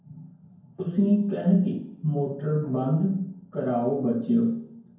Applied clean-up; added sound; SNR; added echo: none; none; none; reverberation time 0.9 s.